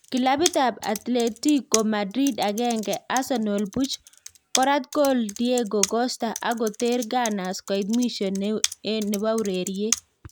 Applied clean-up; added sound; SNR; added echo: none; Computer keyboard; 10 dB; none.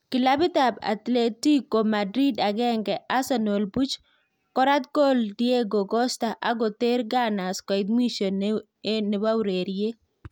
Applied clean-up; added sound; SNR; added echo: none; none; none; none.